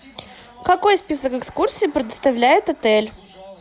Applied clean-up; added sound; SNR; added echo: none; none; none; none.